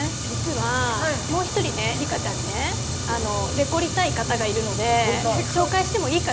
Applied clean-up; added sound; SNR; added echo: none; Fire; 2 dB; none.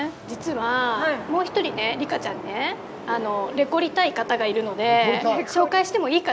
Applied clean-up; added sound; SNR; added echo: none; none; none; none.